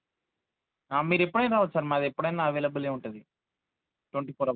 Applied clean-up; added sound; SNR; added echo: none; none; none; none.